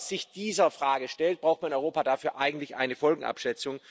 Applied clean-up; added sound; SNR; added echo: none; none; none; none.